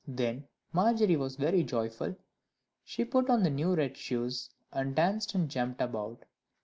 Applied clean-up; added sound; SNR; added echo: none; none; none; none.